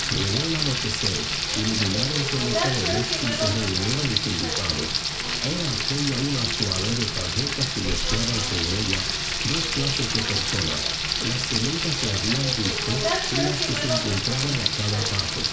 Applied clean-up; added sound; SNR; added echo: none; Frying (food); -3 dB; reverberation time 0.2 s.